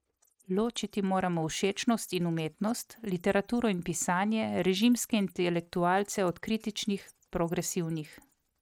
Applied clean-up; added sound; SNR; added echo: neural mask model RNNoise.